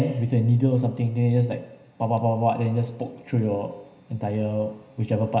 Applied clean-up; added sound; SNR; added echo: none; none; none; reverberation time 0.9 s.